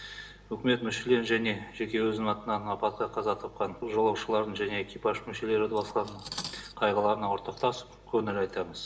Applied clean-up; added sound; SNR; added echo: none; Cutlery, silverware; 17 dB; reverberation time 0.7 s.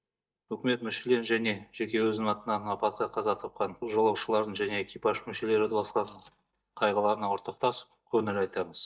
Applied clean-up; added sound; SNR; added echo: neural mask model DeepFilterNet 3.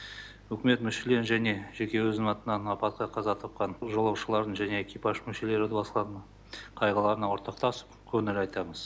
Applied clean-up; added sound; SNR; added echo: none; none; none; none.